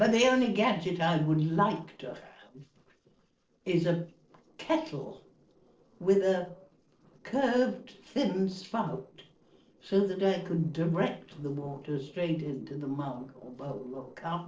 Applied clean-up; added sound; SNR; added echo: neural separator model SepFormer DNS4.